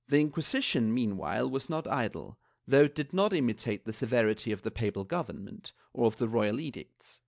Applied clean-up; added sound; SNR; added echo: none; none; none; none.